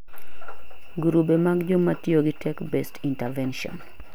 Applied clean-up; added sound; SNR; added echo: none; none; none; none.